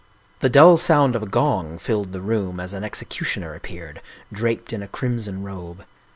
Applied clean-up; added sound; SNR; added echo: none; none; none; none.